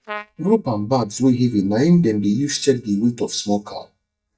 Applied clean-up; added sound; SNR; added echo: neural mask model DeepFilterNet 3.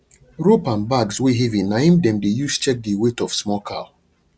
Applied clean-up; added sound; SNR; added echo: none; none; none; none.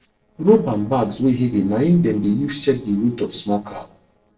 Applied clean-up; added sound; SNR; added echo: neural separator model SepFormer DNS4.